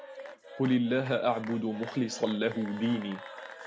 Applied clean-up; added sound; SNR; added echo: none; Applause / Cheering / Clapping; 14 dB; none.